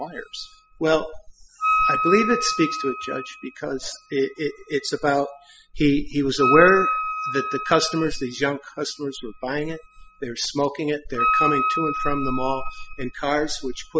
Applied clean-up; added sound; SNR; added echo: classical method spectral subtraction.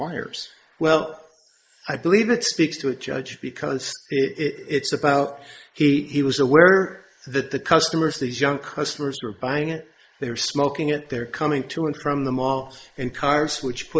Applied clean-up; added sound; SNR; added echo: neural mask model Resemble Enhance denoiser.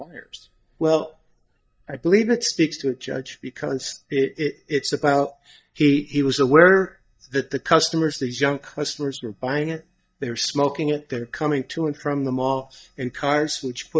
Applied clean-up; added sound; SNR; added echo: neural mask model DeepFilterNet 3.